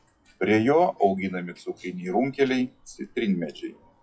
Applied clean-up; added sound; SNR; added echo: classical method WPE with log-MMSE.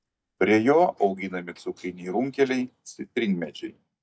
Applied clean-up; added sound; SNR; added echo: neural mask model DeepFilterNet 3.